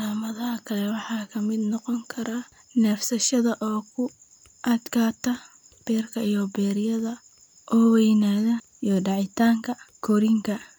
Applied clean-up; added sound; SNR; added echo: none; none; none; none.